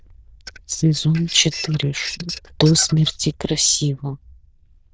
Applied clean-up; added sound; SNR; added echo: neural diffusion model UNIVERSE++.